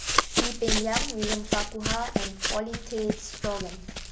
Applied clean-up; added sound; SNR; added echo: none; Run; -3 dB; none.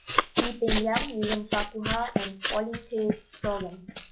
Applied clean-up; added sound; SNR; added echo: classical method log-MMSE.